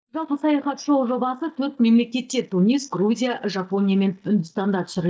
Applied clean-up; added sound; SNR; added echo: neural mask model DeepFilterNet 3.